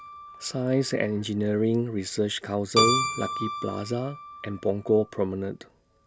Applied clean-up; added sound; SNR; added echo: none; Keyboard (musical); 6 dB; none.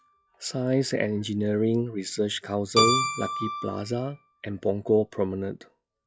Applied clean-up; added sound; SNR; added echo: classical method log-MMSE.